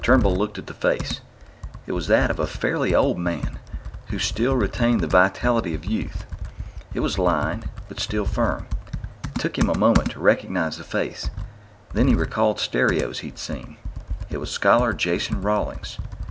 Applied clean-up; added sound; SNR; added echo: none; Computer keyboard; 6 dB; none.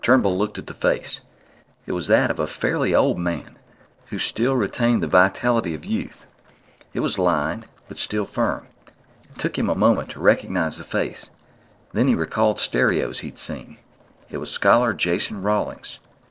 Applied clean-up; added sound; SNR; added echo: neural separator model SepFormer DNS4.